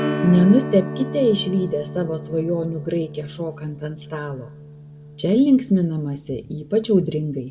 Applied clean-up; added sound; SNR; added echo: none; Strum; 10 dB; reverberation time 1.0 s.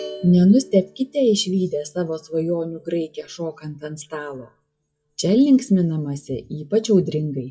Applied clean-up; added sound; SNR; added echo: classical method WPE with log-MMSE.